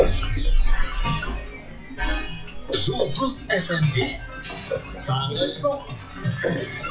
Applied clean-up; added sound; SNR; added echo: classical method WPE with log-MMSE.